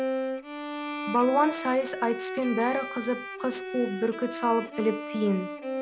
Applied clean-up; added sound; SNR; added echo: none; Bowed string instrument; 6 dB; none.